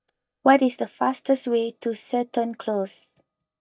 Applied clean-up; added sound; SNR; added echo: neural mask model DeepFilterNet 3.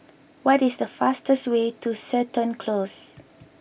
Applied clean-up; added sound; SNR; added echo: none; none; none; none.